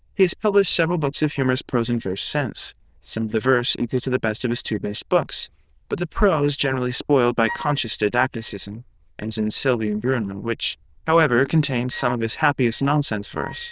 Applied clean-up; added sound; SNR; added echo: neural diffusion model UNIVERSE++.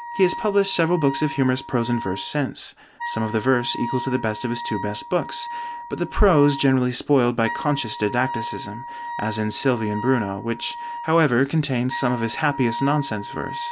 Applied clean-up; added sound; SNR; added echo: none; Wind instrument, woodwind instrument; 10 dB; none.